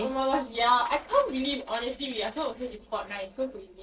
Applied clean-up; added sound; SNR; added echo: neural separator model SepFormer DNS4.